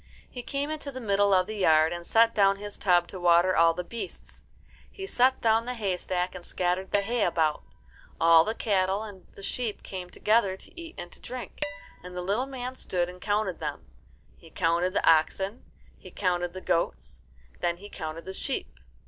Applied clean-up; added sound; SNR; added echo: none; Dishes, pots, and pans; 15 dB; none.